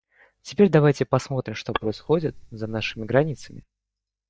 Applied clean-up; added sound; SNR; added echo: neural mask model DeepFilterNet 3.